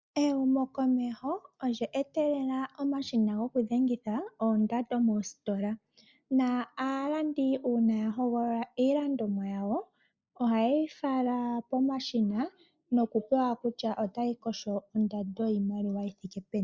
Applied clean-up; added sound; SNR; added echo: neural mask model Resemble Enhance denoiser.